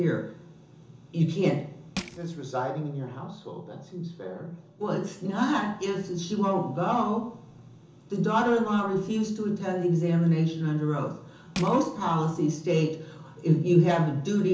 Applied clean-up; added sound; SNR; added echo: none; Crushing; 11 dB; reverberation time 0.7 s.